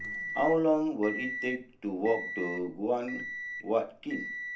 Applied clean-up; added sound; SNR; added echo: none; Microwave oven; 8 dB; reverberation time 0.3 s.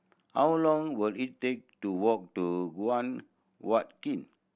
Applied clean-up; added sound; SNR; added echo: none; none; none; none.